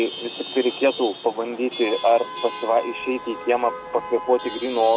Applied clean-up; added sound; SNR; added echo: none; Chatter / Traffic noise, roadway noise / Vehicle horn, car horn, honking / Engine; 12 dB; none.